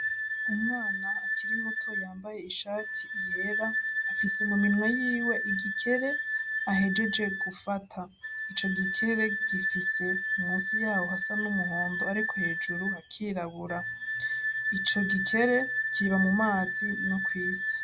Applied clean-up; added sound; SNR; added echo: none; Wind instrument, woodwind instrument; -1 dB; none.